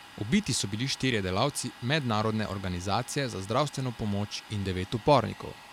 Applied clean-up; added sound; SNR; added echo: none; Domestic sounds, home sounds; 20 dB; none.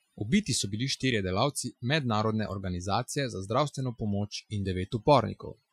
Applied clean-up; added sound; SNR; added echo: classical method Wiener filter.